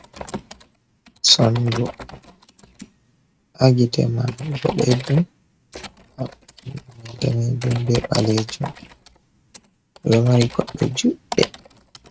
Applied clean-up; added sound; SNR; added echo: neural mask model RNNoise.